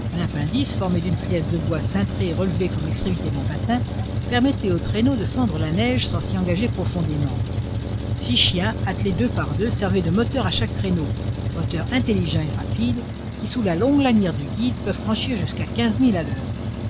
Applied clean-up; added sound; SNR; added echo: none; Truck; 2 dB; none.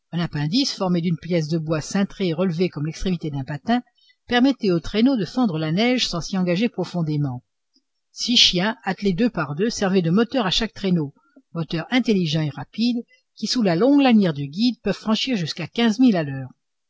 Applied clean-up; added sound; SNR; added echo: none; none; none; none.